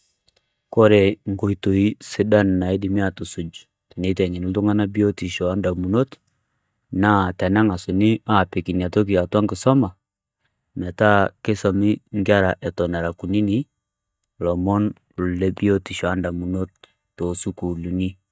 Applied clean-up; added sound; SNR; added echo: neural mask model DeepFilterNet 3.